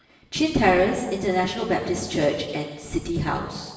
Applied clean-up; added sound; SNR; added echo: none; none; none; reverberation time 1.2 s.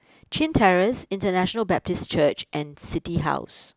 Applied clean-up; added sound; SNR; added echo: none; none; none; none.